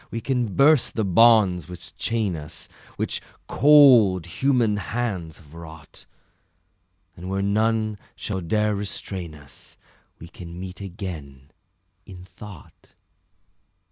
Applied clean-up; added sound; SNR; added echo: none; none; none; none.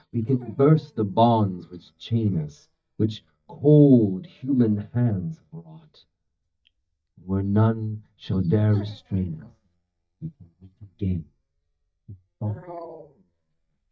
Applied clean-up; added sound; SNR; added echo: neural mask model DeepFilterNet 3.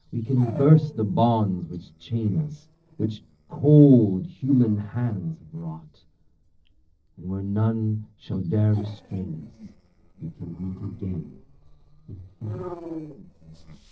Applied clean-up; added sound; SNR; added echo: neural separator model SepFormer DNS4.